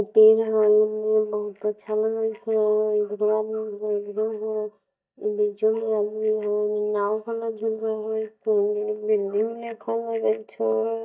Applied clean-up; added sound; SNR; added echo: neural mask model DeepFilterNet 3.